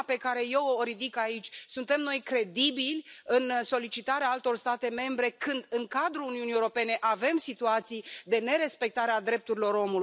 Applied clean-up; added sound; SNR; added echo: none; none; none; none.